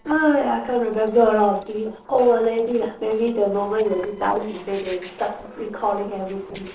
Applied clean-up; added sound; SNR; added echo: neural separator model SepFormer DNS4.